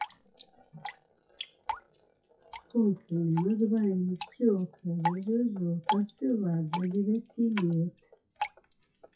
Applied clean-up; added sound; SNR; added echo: classical method WPE with log-MMSE.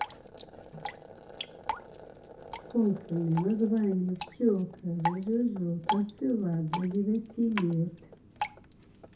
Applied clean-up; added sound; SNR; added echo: none; Drip; 9 dB; reverberation time 0.3 s.